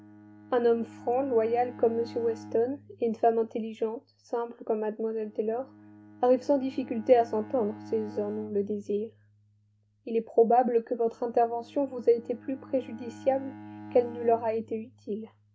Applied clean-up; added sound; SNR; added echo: none; Bowed string instrument; 19 dB; none.